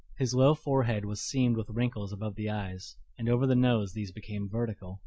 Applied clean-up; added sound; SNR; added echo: none; none; none; none.